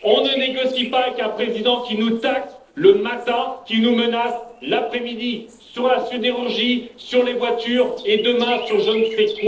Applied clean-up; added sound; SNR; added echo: neural separator model SepFormer DNS4.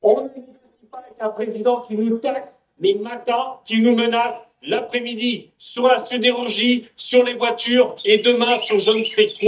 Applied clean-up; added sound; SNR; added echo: neural mask model DeepFilterNet 3.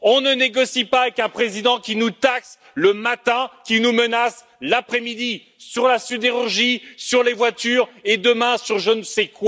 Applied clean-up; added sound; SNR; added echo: none; none; none; none.